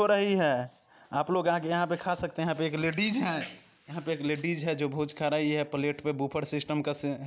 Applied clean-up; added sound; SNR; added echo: none; none; none; none.